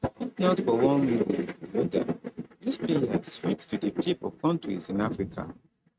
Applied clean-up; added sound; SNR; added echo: neural mask model RNNoise.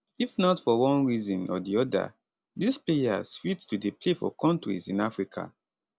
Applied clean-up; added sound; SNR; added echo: none; none; none; none.